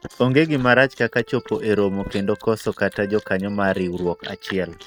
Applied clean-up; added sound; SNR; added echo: neural mask model RNNoise.